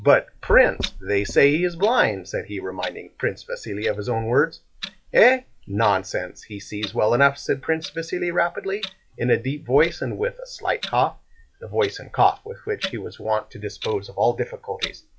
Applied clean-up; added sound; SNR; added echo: classical method log-MMSE.